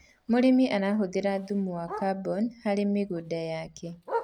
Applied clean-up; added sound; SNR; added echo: none; Bark; 14 dB; none.